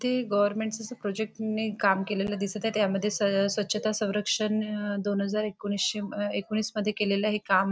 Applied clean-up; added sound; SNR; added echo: none; none; none; none.